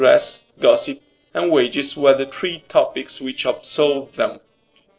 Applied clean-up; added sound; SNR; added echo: neural separator model SepFormer DNS4.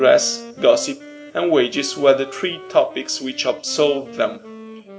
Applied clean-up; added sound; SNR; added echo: none; Wind instrument, woodwind instrument; 18 dB; reverberation time 0.5 s.